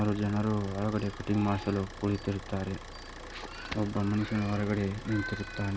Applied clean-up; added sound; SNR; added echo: none; Idling / Car; 13 dB; none.